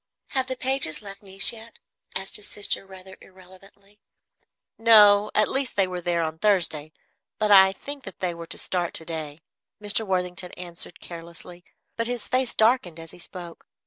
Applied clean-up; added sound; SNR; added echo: none; none; none; none.